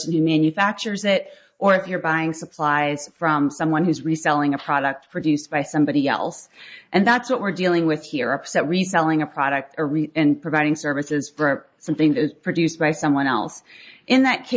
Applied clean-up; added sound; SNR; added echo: neural mask model Resemble Enhance denoiser.